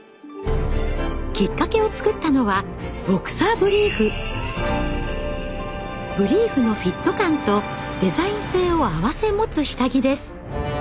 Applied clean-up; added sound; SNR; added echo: none; none; none; none.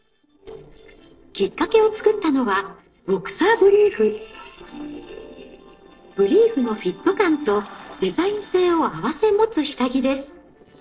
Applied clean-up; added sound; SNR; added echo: neural separator model SepFormer DNS4.